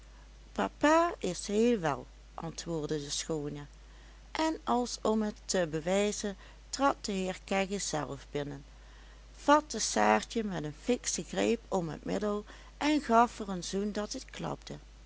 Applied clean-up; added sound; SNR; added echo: none; none; none; none.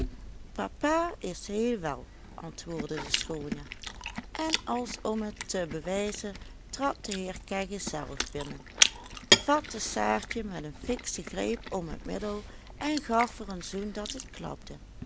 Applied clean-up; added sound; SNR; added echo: none; Chewing, mastication; 2 dB; none.